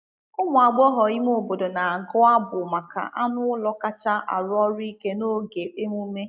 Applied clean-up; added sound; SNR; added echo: neural mask model Resemble Enhance denoiser.